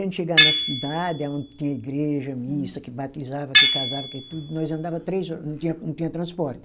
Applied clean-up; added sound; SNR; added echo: none; Tools; -2 dB; none.